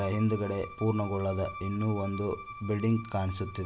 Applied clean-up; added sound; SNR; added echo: none; Bowed string instrument; 14 dB; none.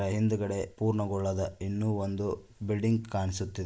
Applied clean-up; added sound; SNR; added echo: neural mask model Resemble Enhance denoiser.